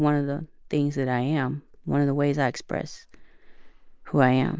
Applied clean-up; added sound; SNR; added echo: none; none; none; none.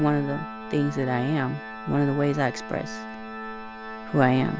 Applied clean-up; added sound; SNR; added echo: none; Organ; 11 dB; none.